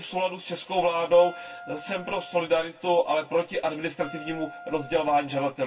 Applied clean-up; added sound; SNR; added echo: none; Wind instrument, woodwind instrument; 17 dB; reverberation time 0.1 s.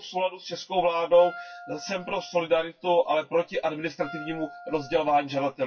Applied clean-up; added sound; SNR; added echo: classical method WPE with log-MMSE.